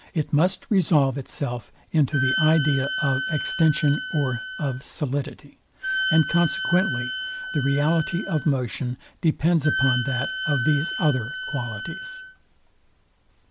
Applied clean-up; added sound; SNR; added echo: none; Wind instrument, woodwind instrument; 5 dB; none.